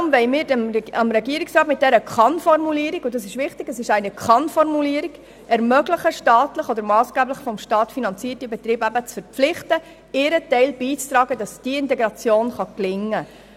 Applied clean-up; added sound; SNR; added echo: none; none; none; none.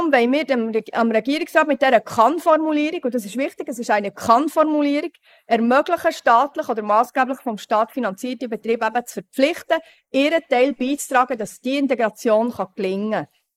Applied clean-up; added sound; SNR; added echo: neural mask model Resemble Enhance denoiser.